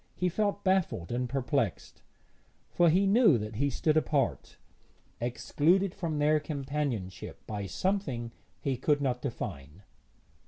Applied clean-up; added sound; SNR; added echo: none; none; none; none.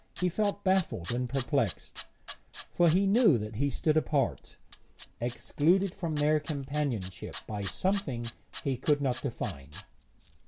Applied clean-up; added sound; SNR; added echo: none; Tools; 10 dB; none.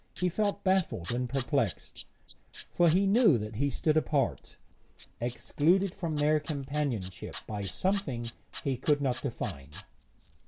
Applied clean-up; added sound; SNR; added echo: neural mask model Resemble Enhance denoiser.